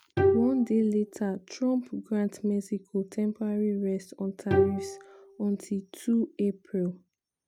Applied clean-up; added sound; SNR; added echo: none; Bowed string instrument; 3 dB; none.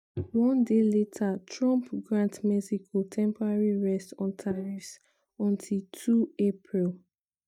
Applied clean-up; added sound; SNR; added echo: neural mask model DeepFilterNet 3.